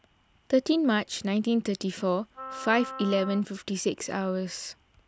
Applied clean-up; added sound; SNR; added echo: none; Wind instrument, woodwind instrument; 13 dB; none.